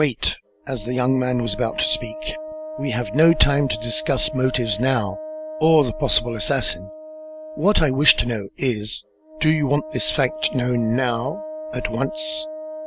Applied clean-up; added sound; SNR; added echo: none; Wind instrument, woodwind instrument; 12 dB; none.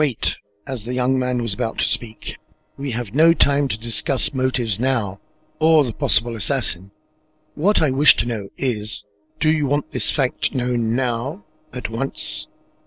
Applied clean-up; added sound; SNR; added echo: neural separator model SepFormer DNS4.